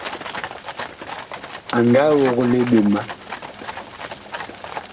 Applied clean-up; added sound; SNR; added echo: none; Livestock, farm animals, working animals; 11 dB; reverberation time 0.4 s.